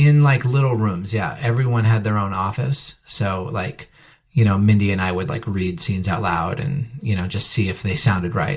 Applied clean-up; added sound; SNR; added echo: none; none; none; reverberation time 0.2 s.